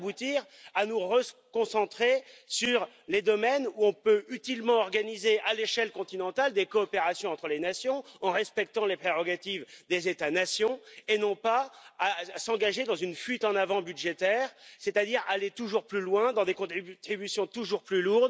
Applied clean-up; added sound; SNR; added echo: none; none; none; none.